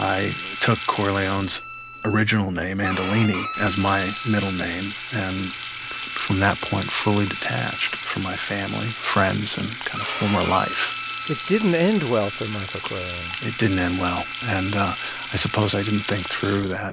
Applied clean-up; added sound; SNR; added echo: none; Sink (filling or washing) / Water tap, faucet + Bowed string instrument; 5 dB; none.